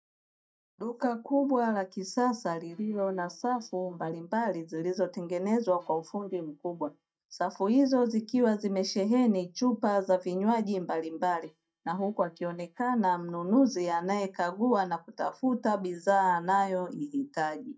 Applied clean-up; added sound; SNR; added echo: neural mask model DeepFilterNet 3.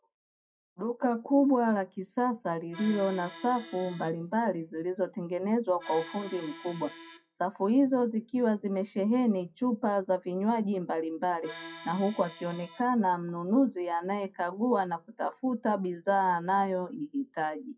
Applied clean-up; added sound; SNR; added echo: classical method WPE with log-MMSE.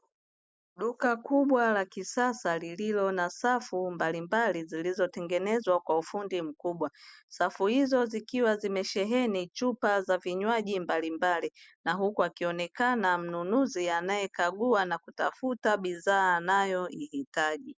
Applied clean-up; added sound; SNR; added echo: none; none; none; none.